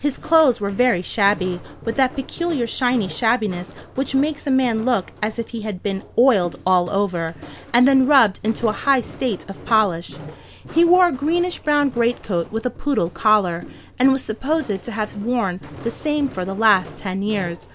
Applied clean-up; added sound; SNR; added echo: none; Walk, footsteps; 19 dB; none.